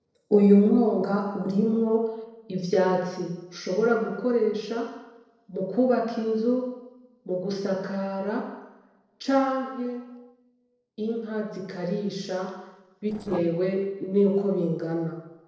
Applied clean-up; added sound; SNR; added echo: neural separator model SepFormer DNS4.